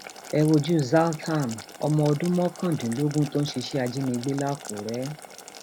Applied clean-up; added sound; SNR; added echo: none; Boiling; 16 dB; none.